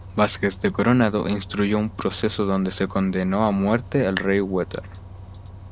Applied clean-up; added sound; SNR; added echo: none; Bus; 16 dB; none.